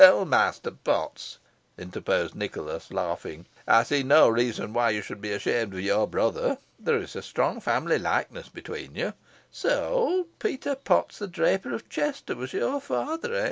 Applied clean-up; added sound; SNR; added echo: none; none; none; none.